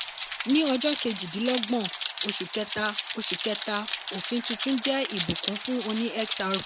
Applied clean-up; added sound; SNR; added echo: none; Rain; 5 dB; none.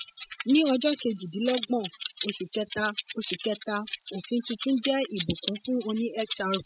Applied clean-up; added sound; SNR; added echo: classical method spectral subtraction.